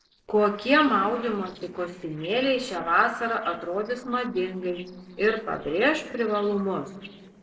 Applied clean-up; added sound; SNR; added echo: neural separator model SepFormer DNS4.